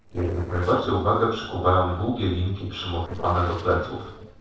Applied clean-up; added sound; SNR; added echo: neural separator model SepFormer DNS4.